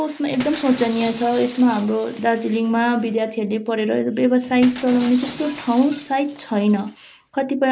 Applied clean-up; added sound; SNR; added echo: none; Shatter; 16 dB; none.